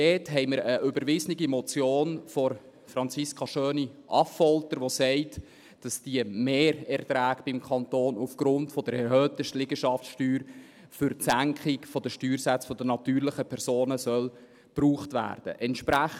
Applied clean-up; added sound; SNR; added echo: none; none; none; none.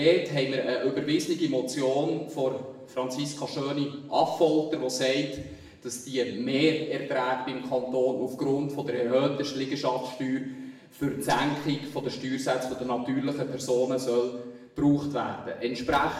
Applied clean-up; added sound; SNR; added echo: none; none; none; reverberation time 0.9 s.